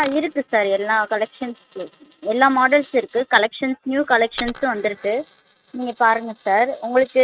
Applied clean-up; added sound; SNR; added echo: neural mask model RNNoise.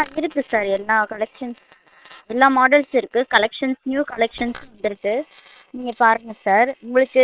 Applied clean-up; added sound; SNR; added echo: neural separator model SepFormer WHAM!.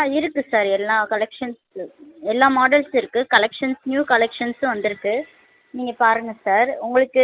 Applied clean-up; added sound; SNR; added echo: none; none; none; none.